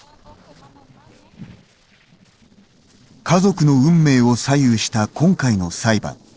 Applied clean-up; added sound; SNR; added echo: neural separator model SepFormer DNS4.